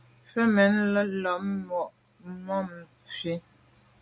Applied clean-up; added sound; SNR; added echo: none; none; none; none.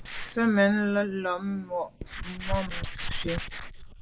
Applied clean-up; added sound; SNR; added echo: neural mask model Resemble Enhance denoiser.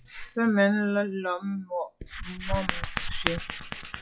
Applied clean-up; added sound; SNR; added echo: classical method log-MMSE.